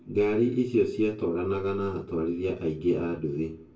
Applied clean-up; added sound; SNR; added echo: none; none; none; reverberation time 0.2 s.